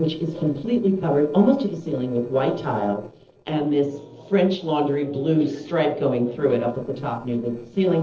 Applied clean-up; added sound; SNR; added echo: neural separator model SepFormer DNS4.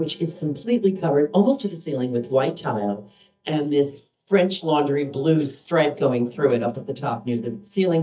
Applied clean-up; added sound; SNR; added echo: neural mask model DeepFilterNet 3.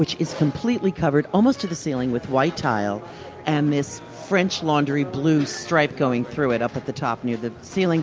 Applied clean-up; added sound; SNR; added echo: none; none; none; none.